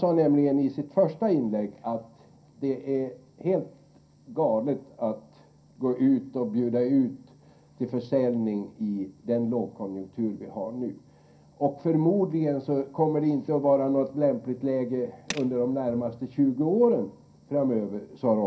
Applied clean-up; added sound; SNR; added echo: none; Tools; 15 dB; reverberation time 0.3 s.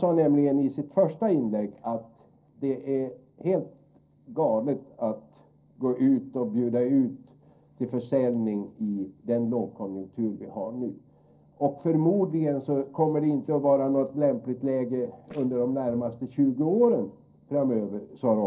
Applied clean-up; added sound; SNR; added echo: neural separator model SepFormer DNS4.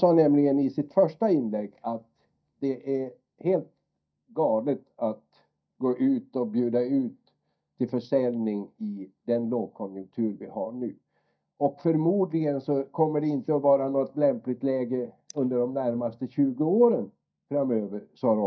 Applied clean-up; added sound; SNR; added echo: neural mask model DeepFilterNet 3.